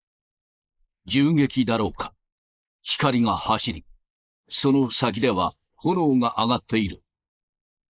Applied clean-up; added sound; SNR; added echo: neural mask model Resemble Enhance denoiser.